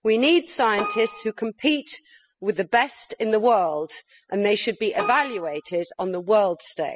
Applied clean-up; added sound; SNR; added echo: classical method spectral subtraction.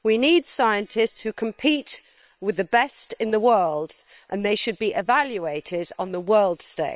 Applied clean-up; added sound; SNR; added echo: neural separator model SepFormer WHAM!.